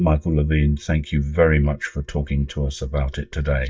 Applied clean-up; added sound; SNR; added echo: neural mask model DeepFilterNet 3.